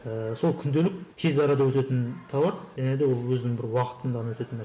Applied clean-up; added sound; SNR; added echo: none; none; none; none.